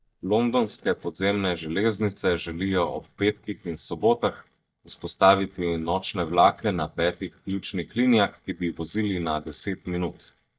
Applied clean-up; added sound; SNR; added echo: neural mask model DeepFilterNet 3.